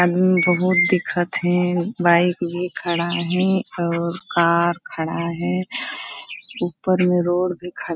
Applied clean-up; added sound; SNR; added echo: none; none; none; none.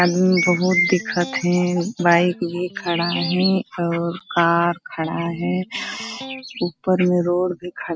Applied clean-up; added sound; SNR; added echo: none; Electric guitar; 20 dB; none.